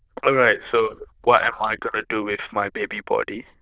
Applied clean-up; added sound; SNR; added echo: neural diffusion model UNIVERSE++.